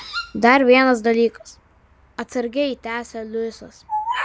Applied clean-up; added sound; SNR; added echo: none; Bird vocalization, bird call, bird song; 12 dB; none.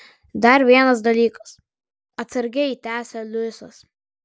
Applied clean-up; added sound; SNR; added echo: none; none; none; none.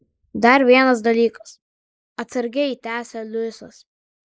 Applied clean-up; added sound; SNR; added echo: neural mask model Resemble Enhance denoiser.